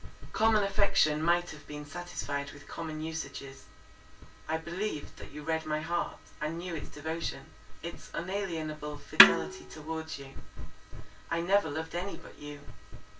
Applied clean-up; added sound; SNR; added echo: none; Snare drum; -3 dB; reverberation time 0.2 s.